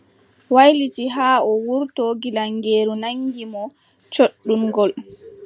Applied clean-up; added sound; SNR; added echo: none; none; none; none.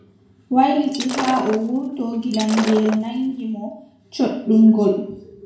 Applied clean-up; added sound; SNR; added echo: none; Shatter; 11 dB; reverberation time 0.6 s.